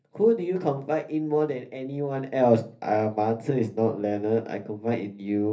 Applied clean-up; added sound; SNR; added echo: none; none; none; reverberation time 0.3 s.